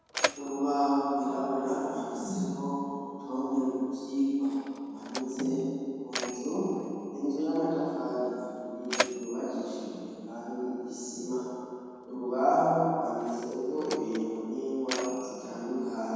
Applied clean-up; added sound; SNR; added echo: none; Mechanisms; 11 dB; reverberation time 2.1 s.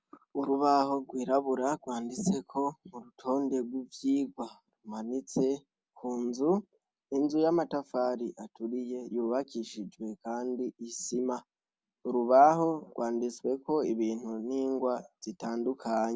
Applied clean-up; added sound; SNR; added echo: none; none; none; none.